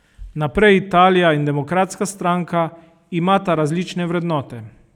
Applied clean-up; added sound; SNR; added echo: none; none; none; none.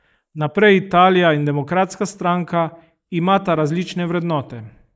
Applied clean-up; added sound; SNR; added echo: neural mask model Resemble Enhance denoiser.